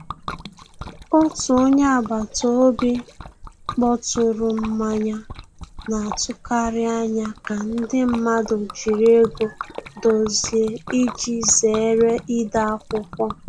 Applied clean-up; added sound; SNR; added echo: none; Liquid; 15 dB; none.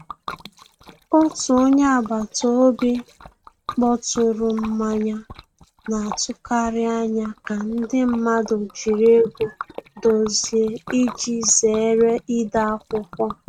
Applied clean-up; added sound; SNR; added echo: neural mask model RNNoise.